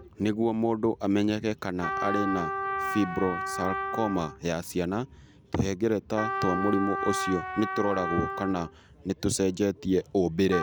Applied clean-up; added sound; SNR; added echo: none; Trumpet; 6 dB; none.